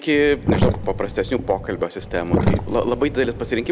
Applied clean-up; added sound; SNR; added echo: none; Sink (filling or washing); 2 dB; none.